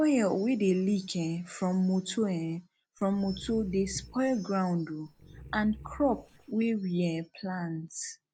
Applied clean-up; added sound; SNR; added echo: none; Growling; 18 dB; none.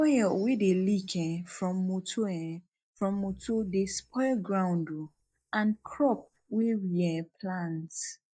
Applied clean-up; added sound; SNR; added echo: neural mask model DeepFilterNet 3.